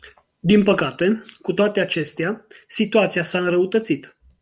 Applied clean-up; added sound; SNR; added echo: none; none; none; none.